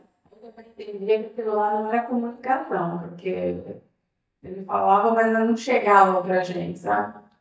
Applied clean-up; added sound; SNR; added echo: neural mask model DeepFilterNet 3.